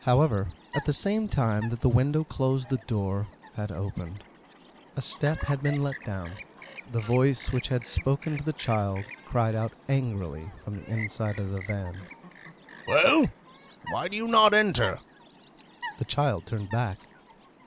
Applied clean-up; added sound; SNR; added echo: none; Chirp, tweet; 17 dB; none.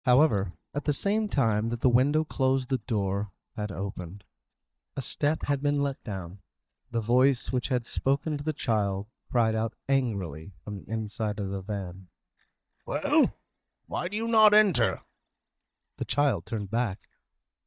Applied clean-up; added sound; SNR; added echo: neural mask model DeepFilterNet 3.